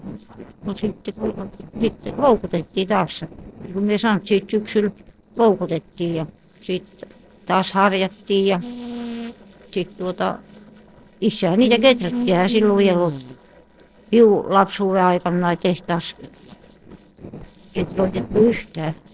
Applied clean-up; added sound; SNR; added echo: neural separator model SepFormer DNS4.